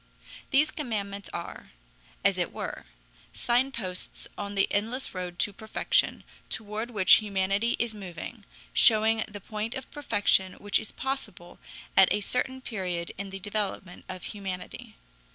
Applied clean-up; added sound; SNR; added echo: none; none; none; none.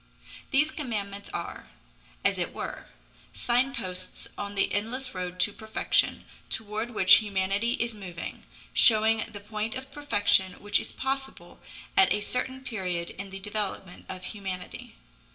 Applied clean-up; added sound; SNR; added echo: none; none; none; reverberation time 0.8 s.